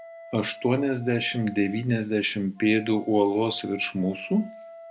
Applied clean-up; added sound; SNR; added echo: none; Wind instrument, woodwind instrument; 19 dB; none.